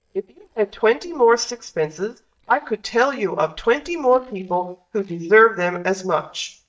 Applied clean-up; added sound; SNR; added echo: neural mask model DeepFilterNet 3.